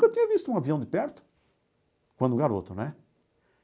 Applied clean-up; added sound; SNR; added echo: none; none; none; none.